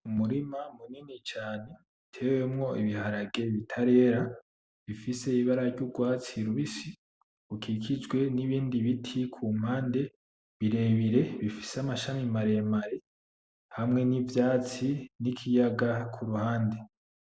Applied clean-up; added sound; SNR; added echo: none; none; none; none.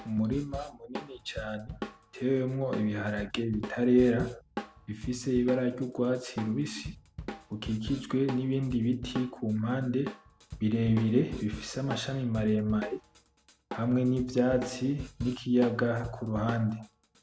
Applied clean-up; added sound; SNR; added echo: none; Drum kit; 13 dB; none.